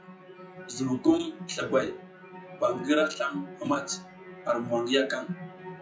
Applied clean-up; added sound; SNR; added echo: classical method WPE with log-MMSE.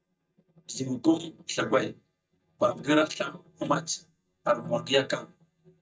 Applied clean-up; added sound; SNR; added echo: neural mask model DeepFilterNet 3.